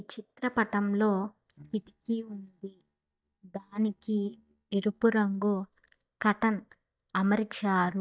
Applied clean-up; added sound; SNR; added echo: neural mask model DeepFilterNet 3.